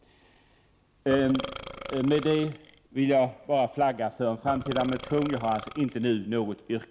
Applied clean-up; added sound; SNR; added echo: none; Burping, eructation; 11 dB; none.